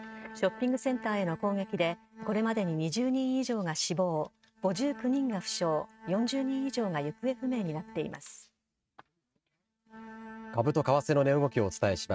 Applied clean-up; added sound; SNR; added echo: neural mask model RNNoise.